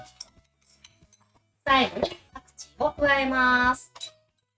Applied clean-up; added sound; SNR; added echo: neural mask model RNNoise.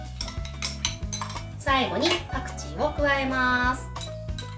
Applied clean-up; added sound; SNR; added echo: none; none; none; none.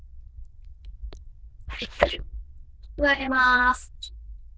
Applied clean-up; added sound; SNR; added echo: neural diffusion model UNIVERSE++.